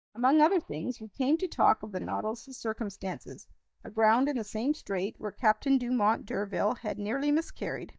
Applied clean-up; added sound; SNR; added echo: neural mask model DeepFilterNet 3.